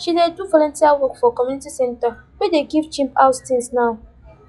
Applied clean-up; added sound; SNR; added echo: classical method log-MMSE.